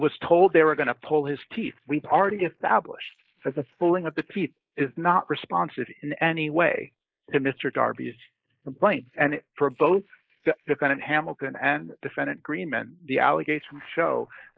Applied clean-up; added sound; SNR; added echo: neural mask model Resemble Enhance denoiser.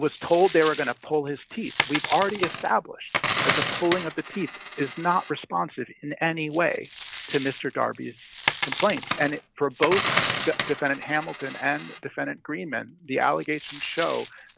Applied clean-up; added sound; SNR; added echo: none; Coin (dropping); 3 dB; none.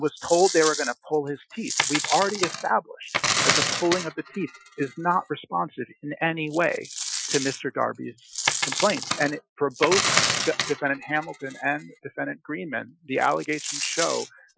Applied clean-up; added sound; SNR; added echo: classical method Wiener filter.